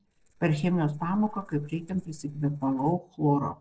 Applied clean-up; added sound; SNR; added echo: neural separator model SepFormer DNS4.